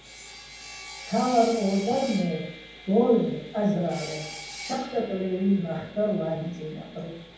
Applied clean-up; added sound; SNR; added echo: none; Sawing; 15 dB; reverberation time 0.9 s.